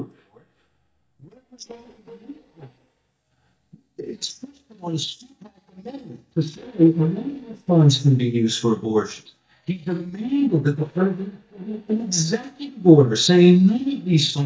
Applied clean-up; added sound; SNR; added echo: neural mask model DeepFilterNet 3.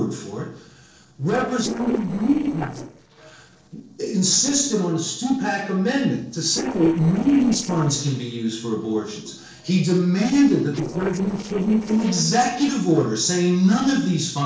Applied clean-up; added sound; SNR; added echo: neural separator model SepFormer DNS4.